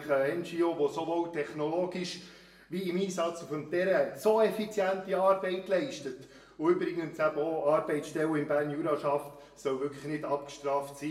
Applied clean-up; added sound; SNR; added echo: none; none; none; reverberation time 0.6 s.